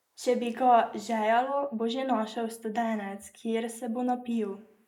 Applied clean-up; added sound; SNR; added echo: neural mask model Resemble Enhance denoiser.